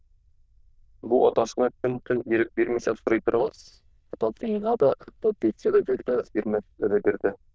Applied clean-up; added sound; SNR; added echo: neural diffusion model UNIVERSE++.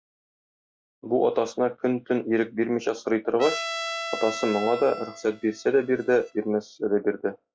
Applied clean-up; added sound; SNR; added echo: classical method log-MMSE.